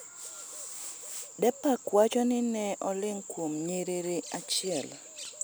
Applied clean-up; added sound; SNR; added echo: none; none; none; none.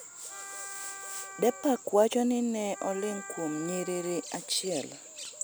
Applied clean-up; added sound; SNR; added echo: none; Wind instrument, woodwind instrument; 16 dB; none.